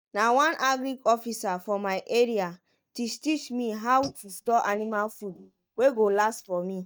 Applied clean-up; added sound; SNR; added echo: neural mask model DeepFilterNet 3.